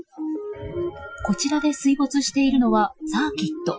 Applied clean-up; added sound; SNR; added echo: classical method Wiener filter.